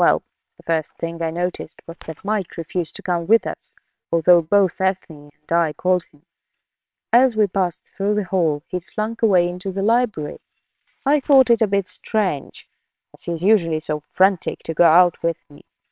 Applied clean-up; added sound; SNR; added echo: neural separator model SepFormer WHAMR!.